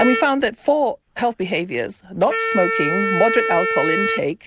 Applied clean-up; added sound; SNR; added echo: none; Wind instrument, woodwind instrument; 3 dB; none.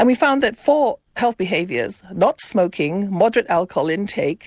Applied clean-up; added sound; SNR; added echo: none; none; none; none.